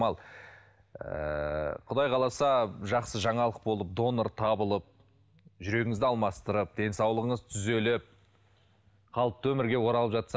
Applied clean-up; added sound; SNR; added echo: none; none; none; none.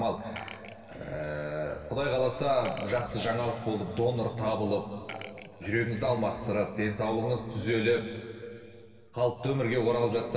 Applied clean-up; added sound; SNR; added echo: none; Burping, eructation; 18 dB; reverberation time 2.5 s.